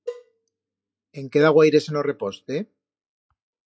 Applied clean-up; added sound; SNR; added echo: classical method log-MMSE.